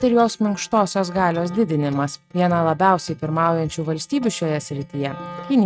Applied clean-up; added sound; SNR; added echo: neural mask model RNNoise.